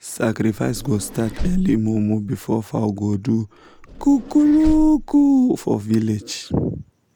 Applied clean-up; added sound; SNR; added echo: none; Vehicle; 12 dB; none.